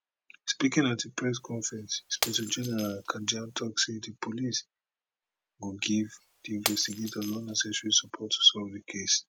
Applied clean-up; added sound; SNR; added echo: none; Shatter; 10 dB; none.